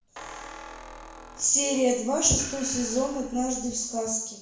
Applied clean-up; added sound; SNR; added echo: none; Squeak; 17 dB; reverberation time 0.6 s.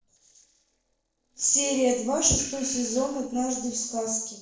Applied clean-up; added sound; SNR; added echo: neural separator model SepFormer DNS4.